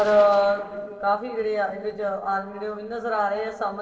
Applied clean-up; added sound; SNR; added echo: neural separator model SepFormer DNS4.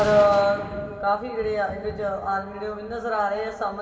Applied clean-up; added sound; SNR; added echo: none; Gunshot, gunfire; 15 dB; reverberation time 2.7 s.